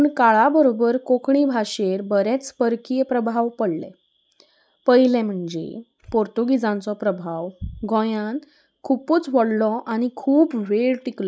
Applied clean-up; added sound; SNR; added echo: none; none; none; none.